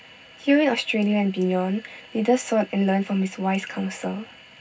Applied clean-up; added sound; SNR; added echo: none; none; none; reverberation time 0.4 s.